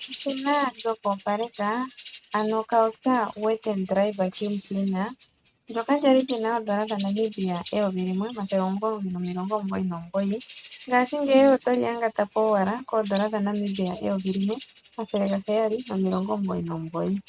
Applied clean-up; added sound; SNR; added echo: neural mask model RNNoise.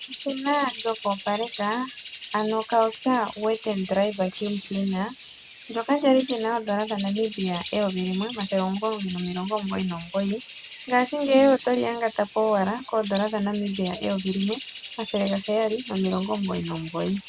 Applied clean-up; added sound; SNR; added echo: none; Bird; 15 dB; none.